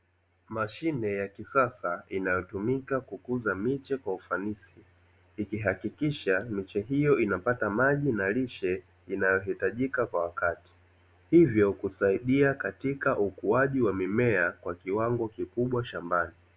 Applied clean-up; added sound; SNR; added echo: none; none; none; none.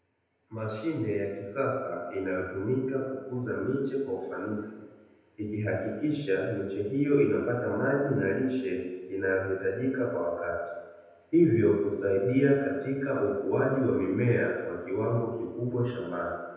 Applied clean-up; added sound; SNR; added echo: none; none; none; reverberation time 1.0 s.